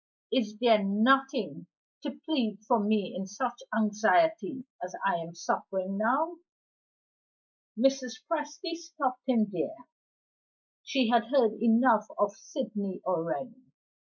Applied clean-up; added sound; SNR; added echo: neural mask model Resemble Enhance denoiser.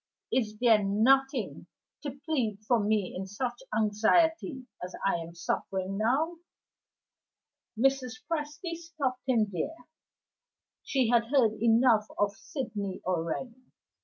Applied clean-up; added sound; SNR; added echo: none; none; none; none.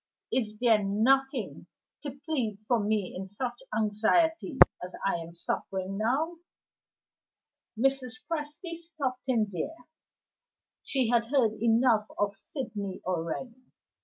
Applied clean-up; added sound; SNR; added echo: none; Tap; 2 dB; none.